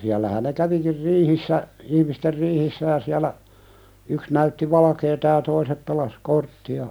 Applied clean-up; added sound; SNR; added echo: none; none; none; none.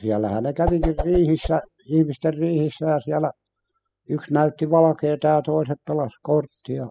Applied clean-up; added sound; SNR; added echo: classical method spectral subtraction.